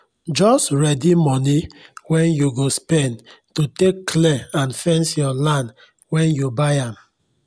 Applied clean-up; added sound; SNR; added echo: none; none; none; none.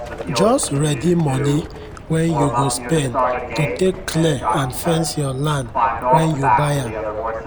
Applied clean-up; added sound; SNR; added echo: none; Livestock, farm animals, working animals; 2 dB; none.